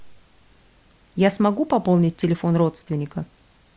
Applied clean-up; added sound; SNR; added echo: none; none; none; none.